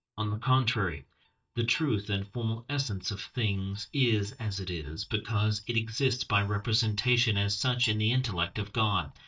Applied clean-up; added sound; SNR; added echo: neural mask model DeepFilterNet 3.